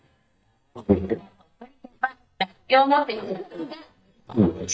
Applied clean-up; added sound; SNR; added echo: neural mask model DeepFilterNet 3.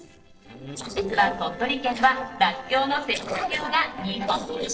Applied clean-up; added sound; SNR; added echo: neural separator model SepFormer DNS4.